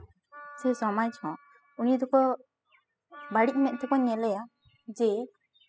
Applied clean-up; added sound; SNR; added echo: classical method spectral subtraction.